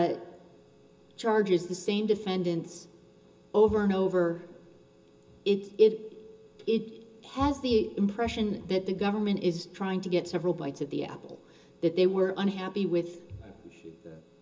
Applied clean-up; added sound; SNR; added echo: none; none; none; reverberation time 0.2 s.